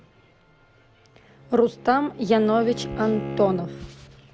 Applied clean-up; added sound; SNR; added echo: none; Bowed string instrument; 12 dB; none.